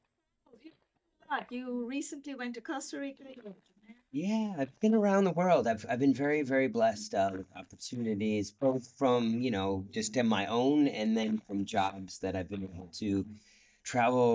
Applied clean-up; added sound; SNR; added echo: neural mask model DeepFilterNet 3.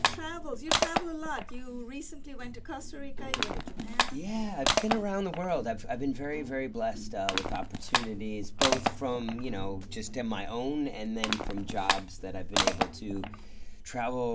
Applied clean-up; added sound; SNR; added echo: none; Crushing; 1 dB; none.